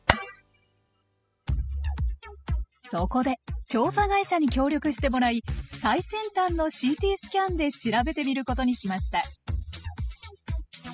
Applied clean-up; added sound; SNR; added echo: classical method spectral subtraction.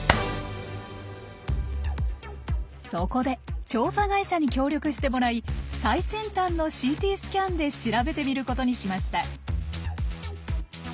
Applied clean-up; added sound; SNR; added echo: none; Clapping; -2 dB; none.